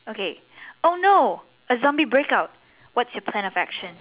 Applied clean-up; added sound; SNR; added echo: none; none; none; none.